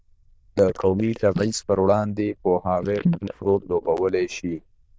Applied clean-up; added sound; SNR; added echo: neural diffusion model UNIVERSE++.